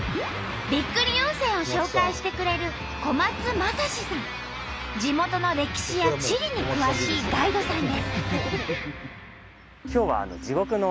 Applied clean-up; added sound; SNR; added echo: none; Car passing by / Traffic noise, roadway noise; 16 dB; none.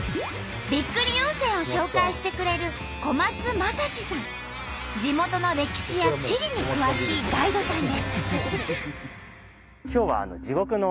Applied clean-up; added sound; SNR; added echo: none; none; none; none.